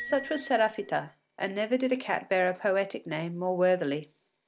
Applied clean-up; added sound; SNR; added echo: none; Bicycle bell; 20 dB; none.